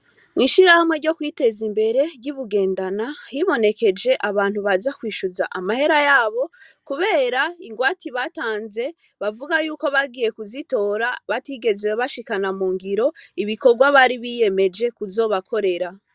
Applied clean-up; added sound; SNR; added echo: none; none; none; none.